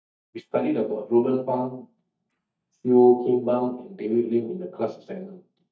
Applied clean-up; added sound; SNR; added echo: neural mask model DeepFilterNet 3.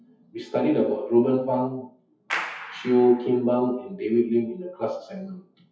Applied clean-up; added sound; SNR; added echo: classical method WPE with log-MMSE.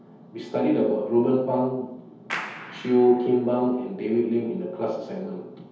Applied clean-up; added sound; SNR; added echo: none; Clapping; 19 dB; reverberation time 0.8 s.